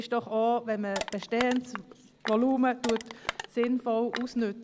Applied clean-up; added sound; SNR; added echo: none; Crushing; 10 dB; none.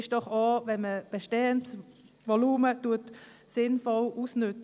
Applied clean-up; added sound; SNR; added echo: none; none; none; none.